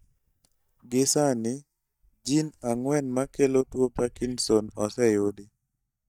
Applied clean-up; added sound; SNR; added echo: neural mask model DeepFilterNet 3.